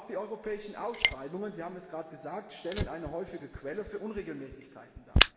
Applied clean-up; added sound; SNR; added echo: none; Fire; -4 dB; reverberation time 2.4 s.